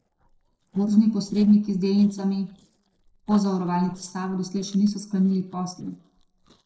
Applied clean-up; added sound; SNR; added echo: neural separator model SepFormer DNS4.